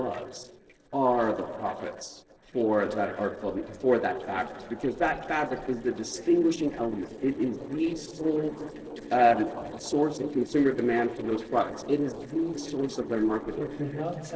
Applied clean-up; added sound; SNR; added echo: neural separator model SepFormer DNS4.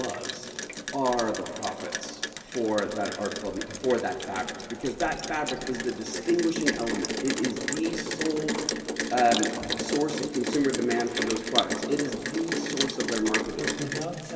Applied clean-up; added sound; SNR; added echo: none; Rain; 3 dB; reverberation time 2.9 s.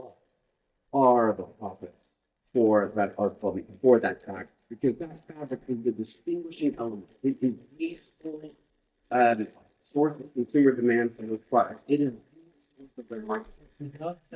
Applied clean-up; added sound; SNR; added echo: neural mask model DeepFilterNet 3.